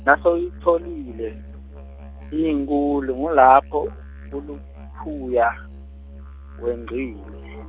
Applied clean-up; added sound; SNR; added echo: none; Musical instrument; 15 dB; none.